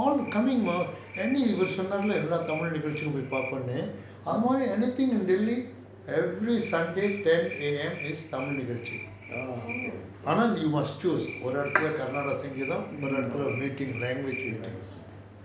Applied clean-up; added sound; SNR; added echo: none; Cricket; 13 dB; none.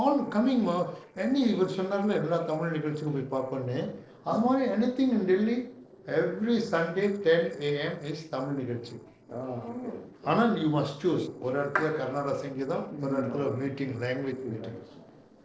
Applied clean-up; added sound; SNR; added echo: neural separator model SepFormer DNS4.